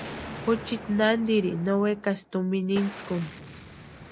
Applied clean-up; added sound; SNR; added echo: none; Explosion; 14 dB; none.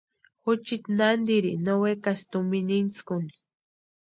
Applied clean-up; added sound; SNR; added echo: none; none; none; none.